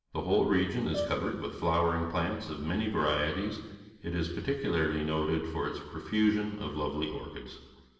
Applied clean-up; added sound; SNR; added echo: none; Brass instrument; 10 dB; reverberation time 1.4 s.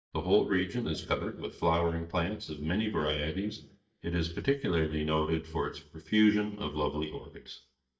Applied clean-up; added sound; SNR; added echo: neural mask model DeepFilterNet 3.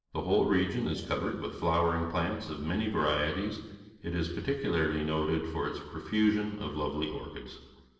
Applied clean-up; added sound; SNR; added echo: neural separator model SepFormer DNS4.